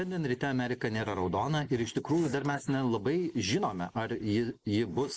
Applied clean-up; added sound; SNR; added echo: neural mask model Resemble Enhance denoiser.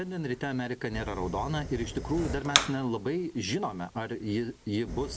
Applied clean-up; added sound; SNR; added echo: none; Fire; 5 dB; none.